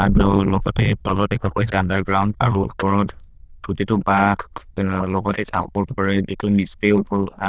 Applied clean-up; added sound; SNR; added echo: neural diffusion model UNIVERSE++.